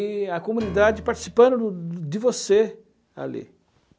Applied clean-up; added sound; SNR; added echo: none; Piano; 16 dB; none.